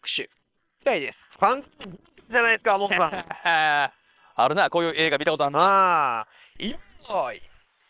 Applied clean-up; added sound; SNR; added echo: neural separator model SepFormer WHAM!.